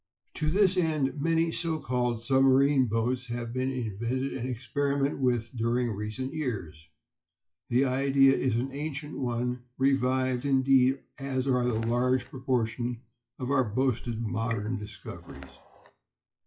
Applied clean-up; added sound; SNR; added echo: classical method WPE with log-MMSE.